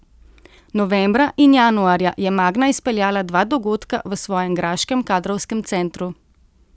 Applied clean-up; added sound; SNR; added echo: none; none; none; none.